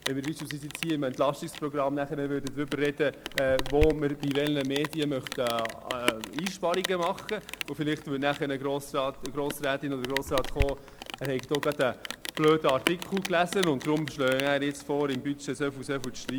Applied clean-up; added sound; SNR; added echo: none; Rain; 8 dB; none.